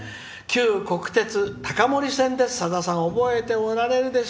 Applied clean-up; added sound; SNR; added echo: none; Thump, thud; 20 dB; none.